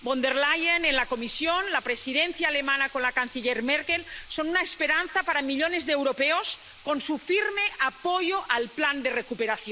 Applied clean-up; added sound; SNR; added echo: neural mask model Resemble Enhance denoiser.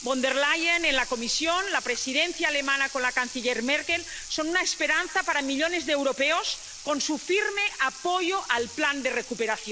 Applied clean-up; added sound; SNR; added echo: none; Sink (filling or washing) / Water tap, faucet; 13 dB; none.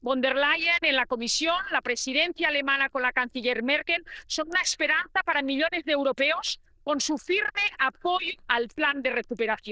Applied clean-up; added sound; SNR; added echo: neural diffusion model UNIVERSE++.